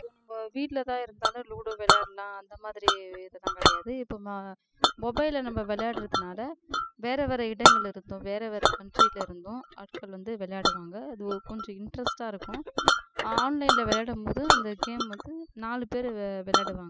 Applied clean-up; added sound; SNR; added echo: classical method spectral subtraction.